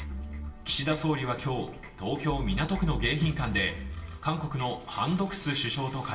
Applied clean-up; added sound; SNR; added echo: none; none; none; reverberation time 0.8 s.